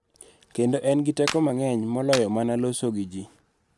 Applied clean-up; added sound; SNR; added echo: none; Clapping; 11 dB; none.